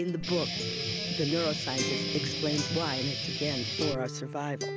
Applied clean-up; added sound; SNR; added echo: none; Guitar + Acoustic guitar; 0 dB; none.